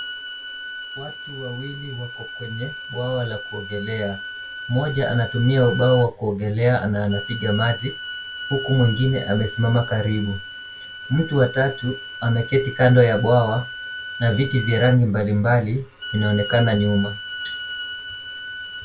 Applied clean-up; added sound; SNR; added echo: none; Bowed string instrument; 11 dB; reverberation time 0.2 s.